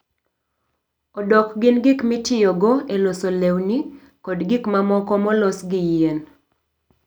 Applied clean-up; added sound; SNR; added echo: none; none; none; none.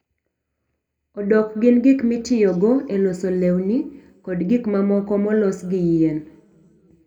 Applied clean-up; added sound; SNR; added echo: none; none; none; reverberation time 1.8 s.